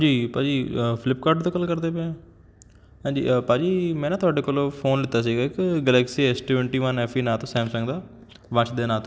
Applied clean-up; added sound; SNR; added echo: none; none; none; none.